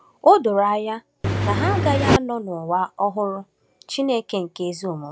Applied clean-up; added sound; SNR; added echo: none; Engine; -3 dB; none.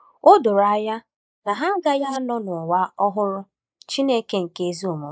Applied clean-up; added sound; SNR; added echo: neural mask model Resemble Enhance denoiser.